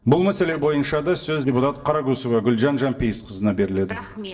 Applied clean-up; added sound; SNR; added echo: neural separator model SepFormer DNS4.